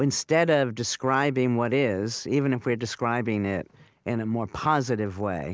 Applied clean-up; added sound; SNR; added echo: none; none; none; none.